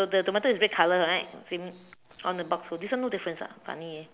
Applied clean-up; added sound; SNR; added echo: none; none; none; none.